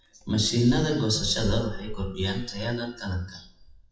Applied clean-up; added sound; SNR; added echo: classical method WPE with log-MMSE.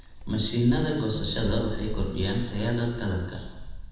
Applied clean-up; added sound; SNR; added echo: none; Wind; 7 dB; reverberation time 1.0 s.